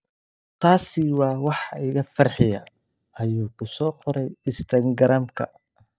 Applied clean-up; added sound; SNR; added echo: neural mask model DeepFilterNet 3.